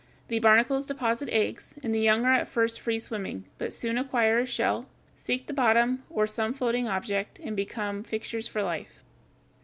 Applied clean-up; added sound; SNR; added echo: none; none; none; none.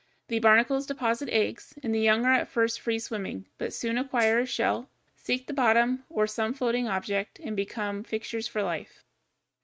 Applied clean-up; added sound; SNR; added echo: neural mask model RNNoise.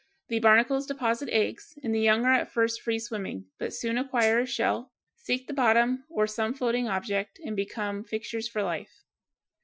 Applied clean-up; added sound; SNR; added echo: classical method Wiener filter.